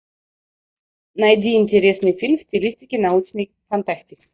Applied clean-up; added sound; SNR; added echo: neural mask model DeepFilterNet 3.